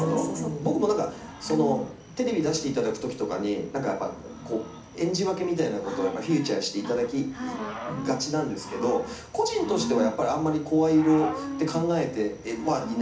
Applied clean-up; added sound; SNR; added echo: none; Cricket / Growling; 11 dB; reverberation time 0.4 s.